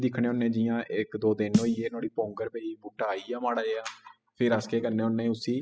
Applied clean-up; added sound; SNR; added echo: classical method spectral subtraction.